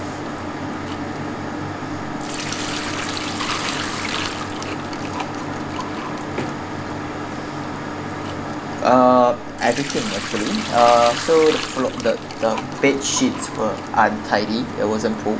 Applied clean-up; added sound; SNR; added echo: none; Sink (filling or washing) / Liquid; 10 dB; none.